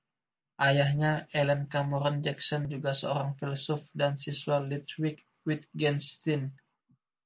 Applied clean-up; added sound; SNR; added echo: none; none; none; none.